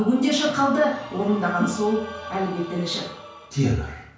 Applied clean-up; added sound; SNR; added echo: none; none; none; reverberation time 0.5 s.